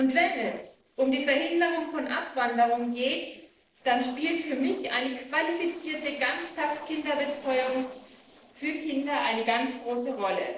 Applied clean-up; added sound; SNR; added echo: neural separator model SepFormer DNS4.